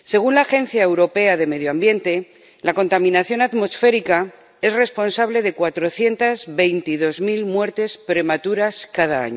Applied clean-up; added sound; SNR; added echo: none; none; none; none.